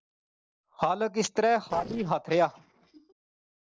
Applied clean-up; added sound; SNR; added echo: neural separator model SepFormer DNS4.